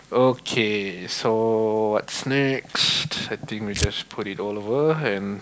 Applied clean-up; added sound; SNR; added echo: none; Tearing; 10 dB; none.